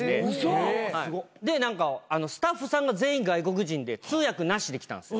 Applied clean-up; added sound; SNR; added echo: none; none; none; none.